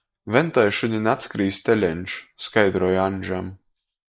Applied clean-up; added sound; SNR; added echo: neural mask model Resemble Enhance denoiser.